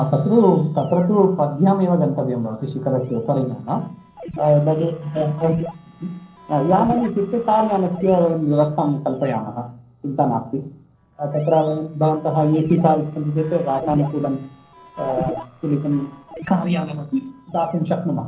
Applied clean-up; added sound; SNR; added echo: neural separator model SepFormer DNS4.